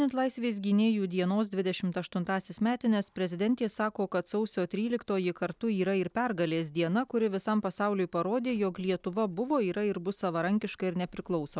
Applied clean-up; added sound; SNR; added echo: none; none; none; none.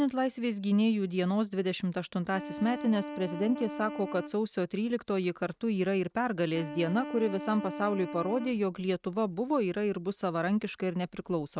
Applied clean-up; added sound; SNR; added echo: neural mask model RNNoise.